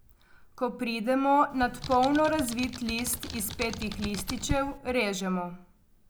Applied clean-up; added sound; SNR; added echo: none; Computer keyboard; 9 dB; none.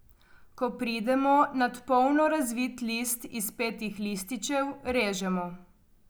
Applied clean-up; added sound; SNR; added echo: none; none; none; none.